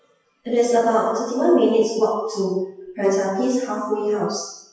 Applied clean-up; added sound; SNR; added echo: classical method WPE with log-MMSE.